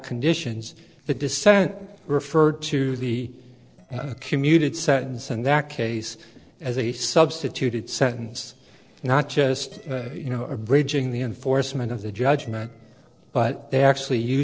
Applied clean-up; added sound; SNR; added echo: neural separator model SepFormer DNS4.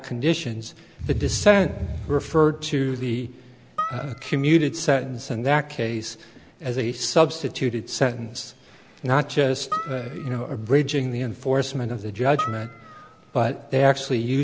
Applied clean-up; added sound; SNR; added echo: none; Harp; 12 dB; none.